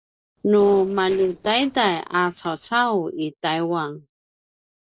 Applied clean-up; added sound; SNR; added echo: neural separator model SepFormer DNS4.